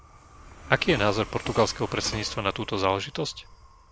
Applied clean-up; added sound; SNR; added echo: none; Train; 13 dB; none.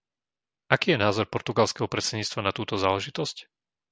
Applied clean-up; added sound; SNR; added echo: none; none; none; none.